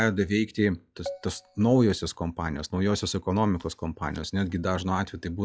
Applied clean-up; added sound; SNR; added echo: classical method log-MMSE.